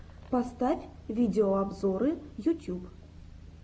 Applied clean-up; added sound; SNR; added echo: none; none; none; none.